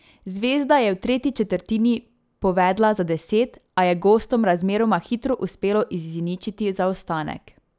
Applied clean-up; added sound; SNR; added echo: none; none; none; none.